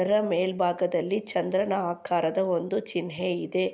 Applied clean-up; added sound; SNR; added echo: none; none; none; none.